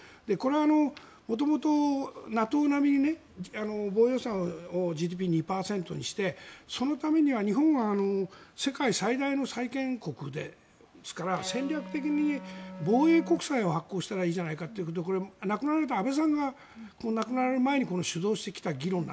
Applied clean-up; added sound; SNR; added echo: none; Electric guitar; 12 dB; none.